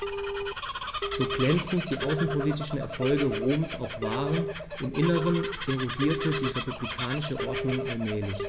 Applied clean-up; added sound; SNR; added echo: none; Telephone + Bird vocalization, bird call, bird song; 4 dB; none.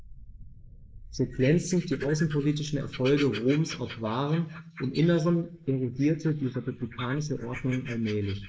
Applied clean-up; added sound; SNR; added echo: neural mask model Resemble Enhance denoiser.